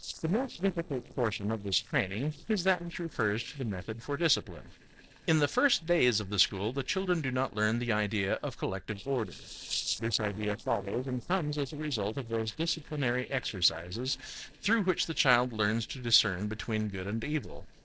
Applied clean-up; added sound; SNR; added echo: neural separator model SepFormer DNS4.